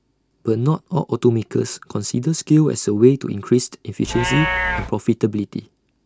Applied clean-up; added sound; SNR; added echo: none; Livestock, farm animals, working animals; 11 dB; none.